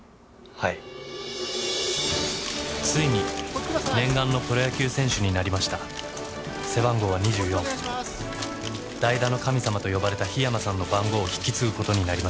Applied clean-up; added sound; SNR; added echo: none; none; none; none.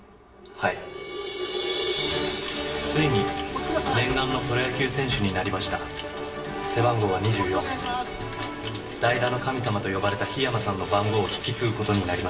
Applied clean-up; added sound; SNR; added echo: none; none; none; reverberation time 0.9 s.